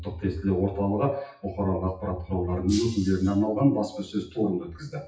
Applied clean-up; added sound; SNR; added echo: classical method WPE with log-MMSE.